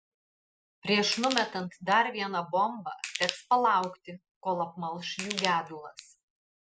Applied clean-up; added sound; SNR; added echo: classical method spectral subtraction.